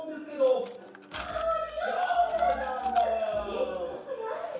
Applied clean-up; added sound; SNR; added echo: none; Mechanisms; 19 dB; reverberation time 0.7 s.